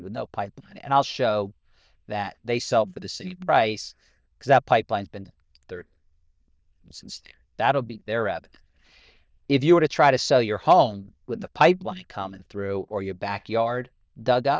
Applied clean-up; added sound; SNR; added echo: neural diffusion model UNIVERSE++.